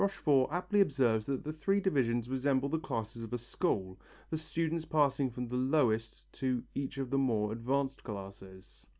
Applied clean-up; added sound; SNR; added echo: none; none; none; none.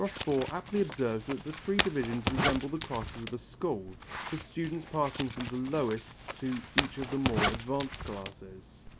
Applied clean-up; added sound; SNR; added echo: none; Zipper (clothing); 1 dB; none.